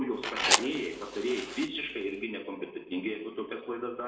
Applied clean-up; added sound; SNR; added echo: none; Fire; -2 dB; reverberation time 0.8 s.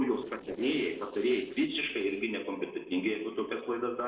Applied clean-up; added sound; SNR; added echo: neural separator model SepFormer DNS4.